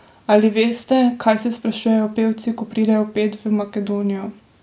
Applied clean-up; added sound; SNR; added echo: none; none; none; none.